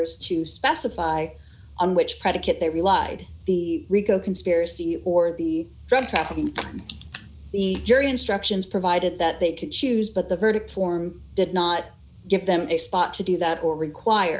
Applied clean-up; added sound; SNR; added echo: none; none; none; none.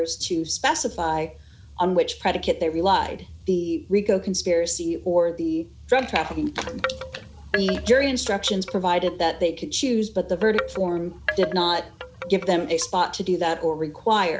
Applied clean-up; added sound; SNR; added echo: none; Wind chime; 10 dB; none.